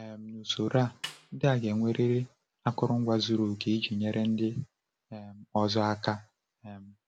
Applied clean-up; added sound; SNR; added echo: none; Snare drum; 16 dB; none.